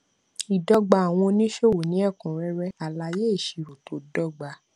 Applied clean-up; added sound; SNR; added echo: none; none; none; none.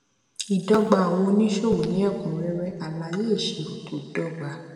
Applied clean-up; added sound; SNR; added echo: none; none; none; reverberation time 2.1 s.